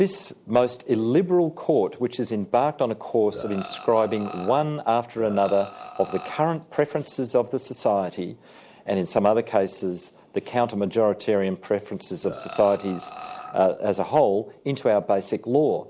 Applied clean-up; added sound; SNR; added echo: none; Burping, eructation; 14 dB; none.